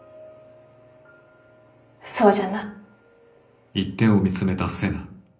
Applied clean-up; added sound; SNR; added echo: none; none; none; reverberation time 0.5 s.